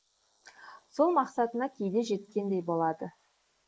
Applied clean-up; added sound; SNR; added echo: neural mask model Resemble Enhance denoiser.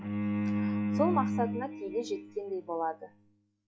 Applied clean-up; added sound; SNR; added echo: classical method log-MMSE.